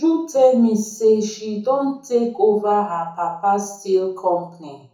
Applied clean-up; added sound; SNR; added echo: none; none; none; reverberation time 0.7 s.